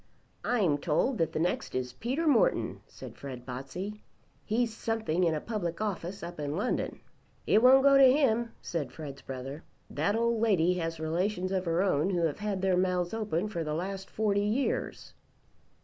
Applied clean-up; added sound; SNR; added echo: none; none; none; none.